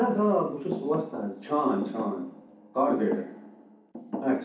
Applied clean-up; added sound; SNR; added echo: none; Thump, thud; 10 dB; reverberation time 0.6 s.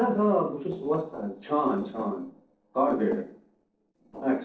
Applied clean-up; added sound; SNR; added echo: neural separator model SepFormer DNS4.